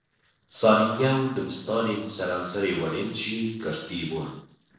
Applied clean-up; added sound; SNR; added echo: neural separator model SepFormer DNS4.